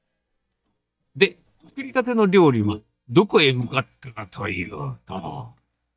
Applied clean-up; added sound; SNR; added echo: neural mask model DeepFilterNet 3.